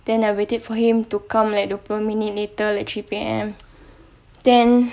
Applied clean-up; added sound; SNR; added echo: none; none; none; none.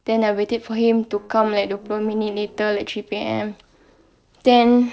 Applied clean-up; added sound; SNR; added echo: neural separator model SepFormer DNS4.